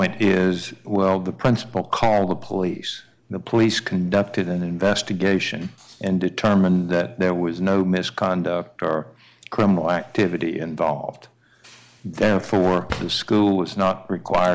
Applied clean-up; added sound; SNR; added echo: none; Drawer open or close; 13 dB; none.